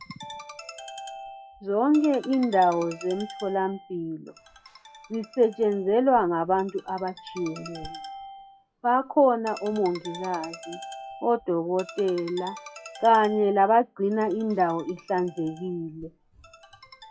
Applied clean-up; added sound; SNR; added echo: classical method log-MMSE.